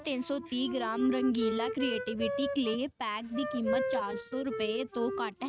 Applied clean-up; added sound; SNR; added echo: neural mask model RNNoise.